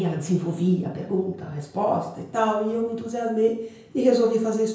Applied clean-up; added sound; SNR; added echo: none; none; none; reverberation time 0.5 s.